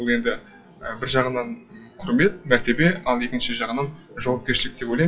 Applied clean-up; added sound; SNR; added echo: classical method WPE with log-MMSE.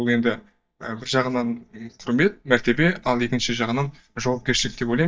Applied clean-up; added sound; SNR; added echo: neural mask model DeepFilterNet 3.